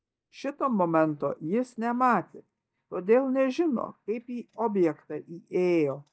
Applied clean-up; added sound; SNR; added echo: neural mask model DeepFilterNet 3.